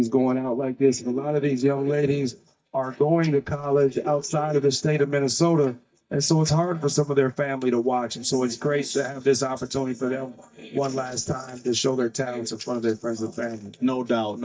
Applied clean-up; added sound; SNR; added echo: neural mask model DeepFilterNet 3.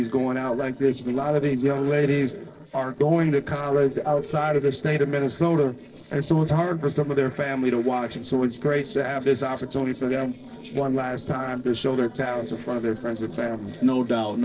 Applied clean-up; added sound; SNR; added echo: neural separator model SepFormer DNS4.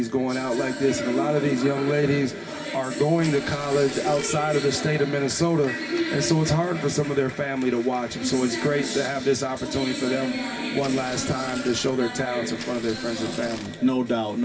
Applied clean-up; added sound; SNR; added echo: none; Tearing; 17 dB; reverberation time 0.1 s.